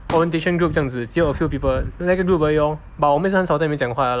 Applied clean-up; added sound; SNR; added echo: none; Explosion; 15 dB; none.